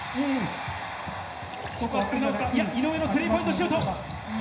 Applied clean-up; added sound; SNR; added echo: none; Splash, splatter; 20 dB; reverberation time 0.9 s.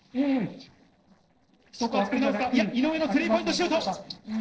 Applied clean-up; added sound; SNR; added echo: neural separator model SepFormer DNS4.